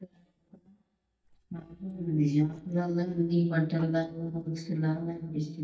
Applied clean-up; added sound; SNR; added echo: neural mask model DeepFilterNet 3.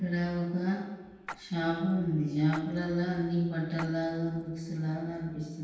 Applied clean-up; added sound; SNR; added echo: none; Splash, splatter; 18 dB; reverberation time 1.2 s.